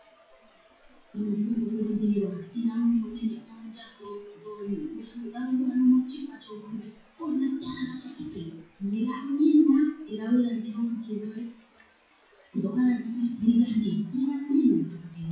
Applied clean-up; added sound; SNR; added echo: classical method WPE with log-MMSE.